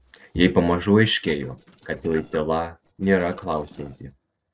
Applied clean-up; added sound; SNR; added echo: neural separator model SepFormer DNS4.